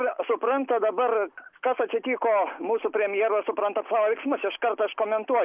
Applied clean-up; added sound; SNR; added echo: none; none; none; none.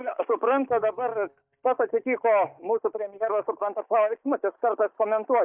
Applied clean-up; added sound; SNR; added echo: neural mask model DeepFilterNet 3.